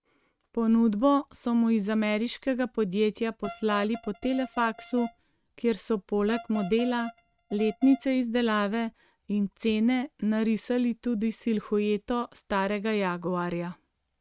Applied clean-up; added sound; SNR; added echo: neural mask model RNNoise.